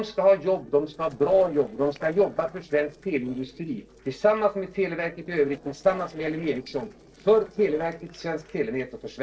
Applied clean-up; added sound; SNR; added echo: neural separator model SepFormer DNS4.